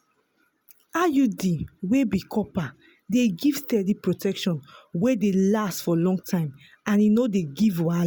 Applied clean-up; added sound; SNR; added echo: none; none; none; none.